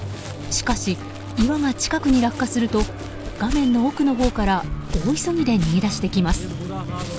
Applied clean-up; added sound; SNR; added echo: none; Walk, footsteps; 9 dB; none.